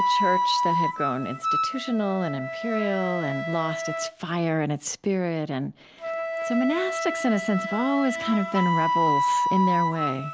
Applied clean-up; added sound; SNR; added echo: none; Wind instrument, woodwind instrument; 0 dB; none.